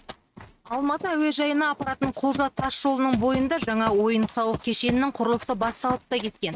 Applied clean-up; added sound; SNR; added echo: neural mask model RNNoise.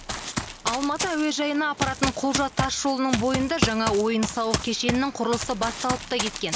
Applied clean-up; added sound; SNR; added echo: none; Run; 5 dB; none.